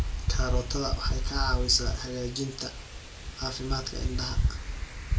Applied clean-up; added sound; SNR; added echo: none; Wind; -4 dB; reverberation time 0.2 s.